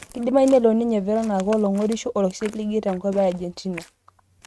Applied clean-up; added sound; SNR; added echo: neural mask model RNNoise.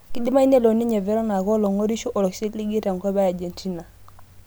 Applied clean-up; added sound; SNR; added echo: none; none; none; none.